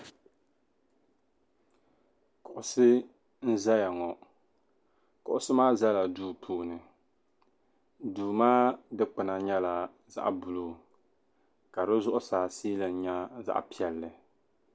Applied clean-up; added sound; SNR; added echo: none; none; none; none.